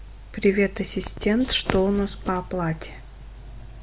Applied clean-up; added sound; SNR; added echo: none; none; none; none.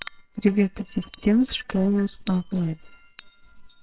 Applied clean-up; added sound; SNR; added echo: neural separator model SepFormer WHAMR!.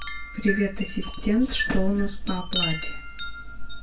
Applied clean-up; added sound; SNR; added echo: none; Wind chime; 9 dB; reverberation time 0.2 s.